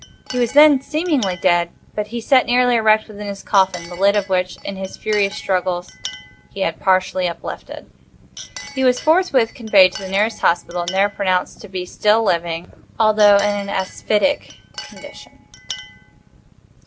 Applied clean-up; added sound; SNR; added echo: none; Chink, clink; 19 dB; none.